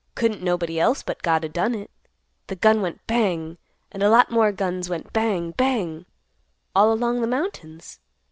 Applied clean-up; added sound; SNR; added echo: none; none; none; none.